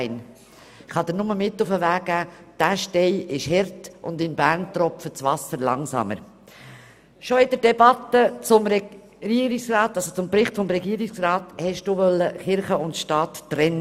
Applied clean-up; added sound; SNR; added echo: none; none; none; none.